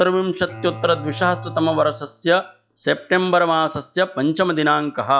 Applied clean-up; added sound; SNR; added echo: classical method log-MMSE.